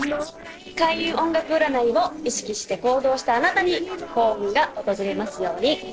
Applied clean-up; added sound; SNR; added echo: neural separator model SepFormer DNS4.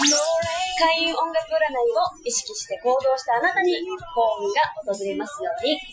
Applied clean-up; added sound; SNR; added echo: classical method Wiener filter.